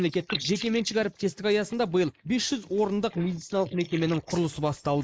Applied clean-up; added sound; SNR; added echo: neural mask model Resemble Enhance denoiser.